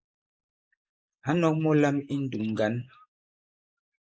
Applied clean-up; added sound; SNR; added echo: neural mask model Resemble Enhance denoiser.